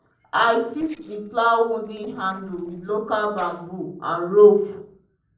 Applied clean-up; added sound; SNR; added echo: neural separator model SepFormer DNS4.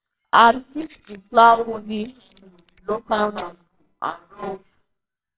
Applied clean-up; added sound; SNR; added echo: neural separator model SepFormer WHAMR!.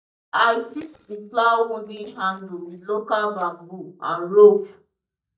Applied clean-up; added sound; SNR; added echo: neural mask model DeepFilterNet 3.